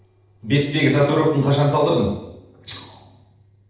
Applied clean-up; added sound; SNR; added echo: neural separator model SepFormer DNS4.